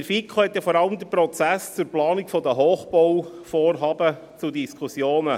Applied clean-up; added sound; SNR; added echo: none; none; none; none.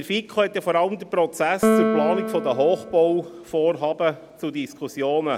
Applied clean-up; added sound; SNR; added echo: none; Piano; 4 dB; none.